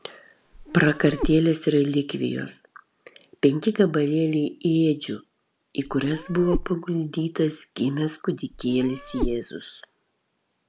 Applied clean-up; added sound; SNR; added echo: none; Meow; 7 dB; none.